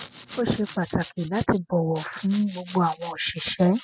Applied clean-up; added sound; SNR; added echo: classical method spectral subtraction.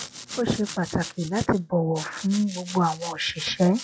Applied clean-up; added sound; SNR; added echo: classical method log-MMSE.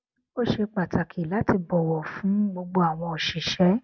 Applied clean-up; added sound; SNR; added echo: none; none; none; none.